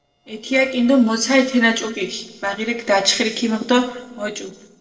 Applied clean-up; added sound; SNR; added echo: neural separator model SepFormer DNS4.